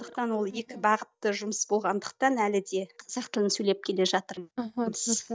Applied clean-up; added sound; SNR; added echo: neural mask model DeepFilterNet 3.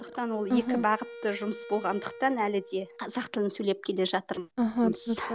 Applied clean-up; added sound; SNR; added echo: none; Wind instrument, woodwind instrument; 17 dB; none.